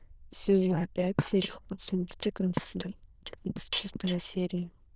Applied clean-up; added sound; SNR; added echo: neural diffusion model UNIVERSE++.